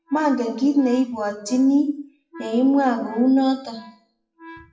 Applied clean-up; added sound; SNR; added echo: classical method WPE with log-MMSE.